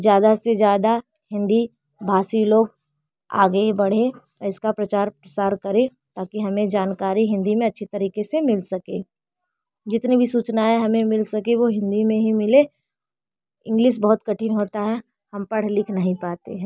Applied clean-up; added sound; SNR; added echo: none; none; none; none.